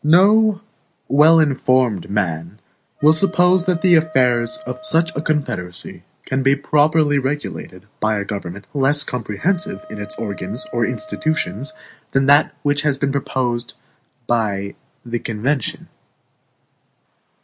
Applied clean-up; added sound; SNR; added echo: none; Wind instrument, woodwind instrument; 20 dB; none.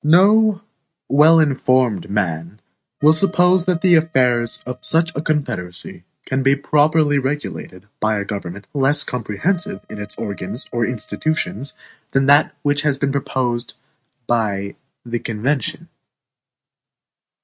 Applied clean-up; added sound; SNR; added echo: neural mask model RNNoise.